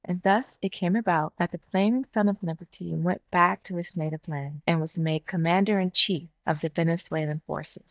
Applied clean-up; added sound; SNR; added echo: neural mask model DeepFilterNet 3.